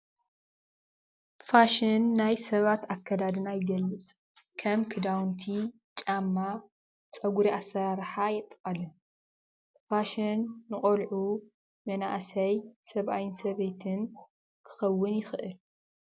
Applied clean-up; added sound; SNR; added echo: none; none; none; none.